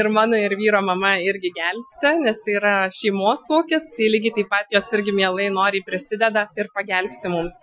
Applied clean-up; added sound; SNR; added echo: classical method Wiener filter.